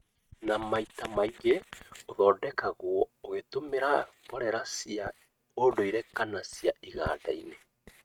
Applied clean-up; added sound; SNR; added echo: neural mask model RNNoise.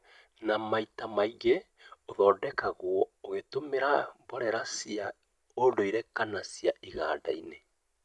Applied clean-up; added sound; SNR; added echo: none; none; none; none.